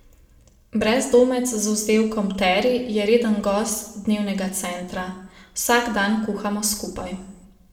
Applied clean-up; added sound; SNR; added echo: none; none; none; reverberation time 0.7 s.